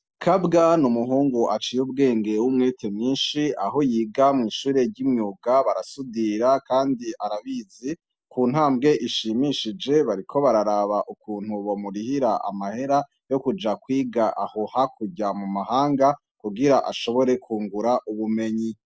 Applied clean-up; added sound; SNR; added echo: none; none; none; none.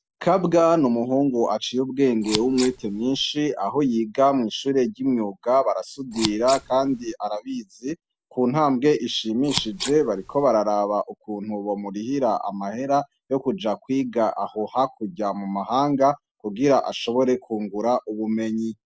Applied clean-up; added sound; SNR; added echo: none; Scissors; 10 dB; none.